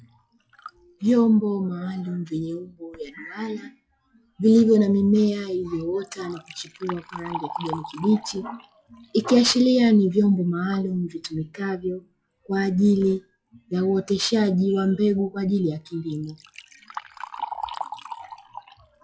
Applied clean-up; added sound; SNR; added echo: classical method log-MMSE.